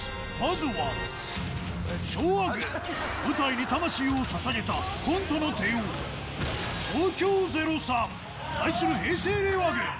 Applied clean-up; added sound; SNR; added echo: none; none; none; none.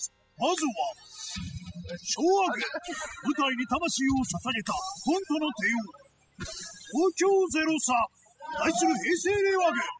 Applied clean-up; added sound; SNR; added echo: classical method spectral subtraction.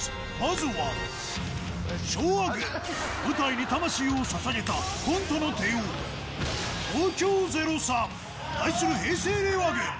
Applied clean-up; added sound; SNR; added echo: none; Crack; 19 dB; none.